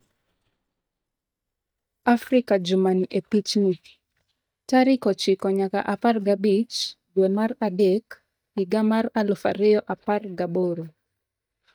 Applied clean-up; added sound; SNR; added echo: neural mask model DeepFilterNet 3.